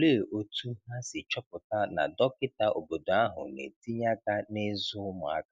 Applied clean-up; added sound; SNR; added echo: none; none; none; none.